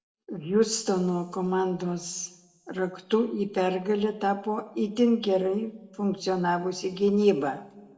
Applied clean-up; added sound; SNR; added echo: none; none; none; reverberation time 1.1 s.